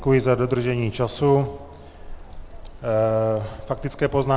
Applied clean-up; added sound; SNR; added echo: none; Bird; 16 dB; none.